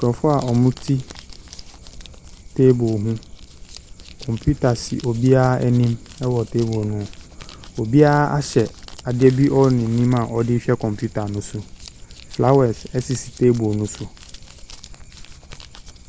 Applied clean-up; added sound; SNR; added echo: none; Crumpling, crinkling; 19 dB; none.